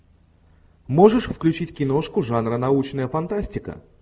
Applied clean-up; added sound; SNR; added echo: none; none; none; none.